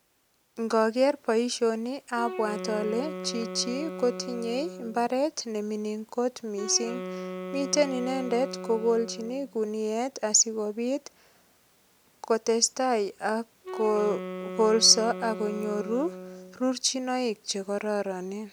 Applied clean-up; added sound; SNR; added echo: none; Wind instrument, woodwind instrument; 10 dB; none.